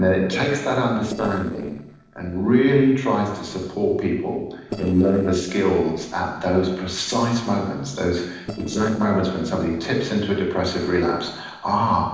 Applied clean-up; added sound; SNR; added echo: neural separator model SepFormer DNS4.